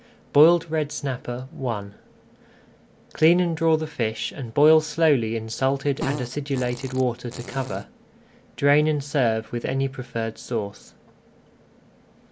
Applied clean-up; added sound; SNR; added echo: none; Fart; 12 dB; none.